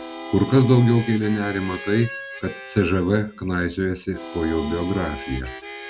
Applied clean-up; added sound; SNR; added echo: none; Harmonica; 14 dB; none.